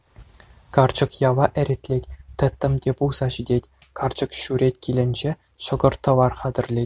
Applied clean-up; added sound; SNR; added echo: none; none; none; none.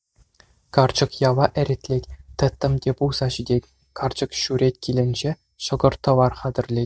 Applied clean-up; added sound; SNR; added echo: neural mask model DeepFilterNet 3.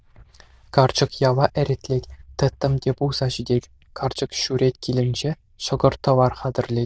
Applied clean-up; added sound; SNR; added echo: neural diffusion model UNIVERSE++.